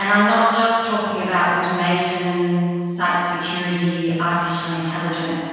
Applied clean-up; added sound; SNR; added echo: none; none; none; reverberation time 1.9 s.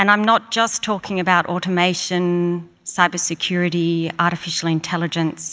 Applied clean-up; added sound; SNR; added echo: none; none; none; none.